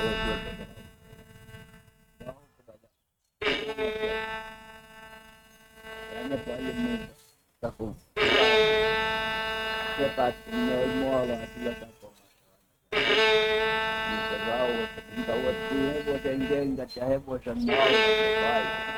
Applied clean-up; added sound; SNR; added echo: neural mask model RNNoise.